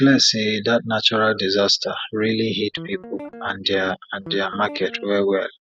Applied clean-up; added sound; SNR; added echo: neural mask model RNNoise.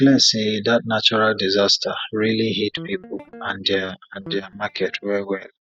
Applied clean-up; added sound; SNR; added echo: neural mask model DeepFilterNet 3.